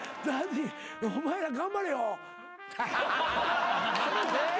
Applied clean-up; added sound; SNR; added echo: none; Trumpet; 15 dB; none.